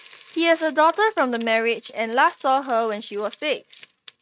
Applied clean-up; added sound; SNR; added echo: neural mask model RNNoise.